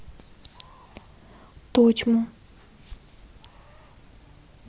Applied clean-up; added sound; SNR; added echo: none; none; none; none.